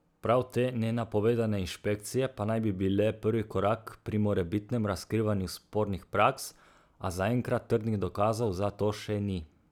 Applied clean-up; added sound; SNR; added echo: none; none; none; none.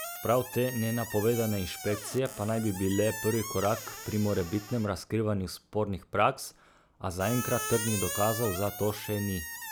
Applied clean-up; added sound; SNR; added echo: none; Squeak; 10 dB; none.